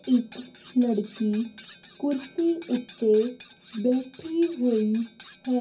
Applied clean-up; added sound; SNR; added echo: none; Cutlery, silverware; 16 dB; reverberation time 0.3 s.